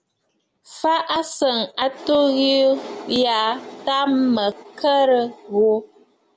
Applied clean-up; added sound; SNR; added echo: none; none; none; none.